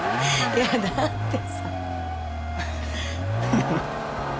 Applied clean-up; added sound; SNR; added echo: none; Vehicle; -1 dB; none.